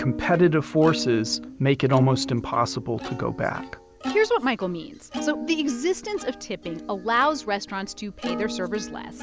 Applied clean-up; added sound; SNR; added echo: none; Plucked string instrument; 10 dB; none.